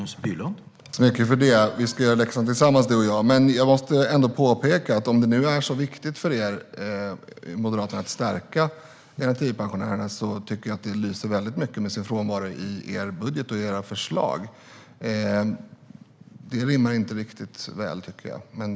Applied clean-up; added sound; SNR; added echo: none; none; none; none.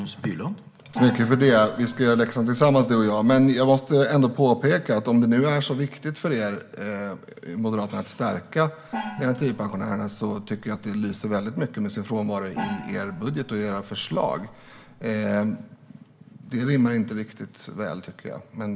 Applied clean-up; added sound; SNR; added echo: none; Gong; 15 dB; reverberation time 0.2 s.